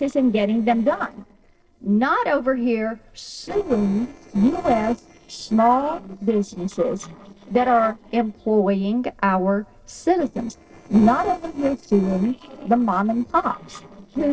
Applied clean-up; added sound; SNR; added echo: neural separator model SepFormer DNS4.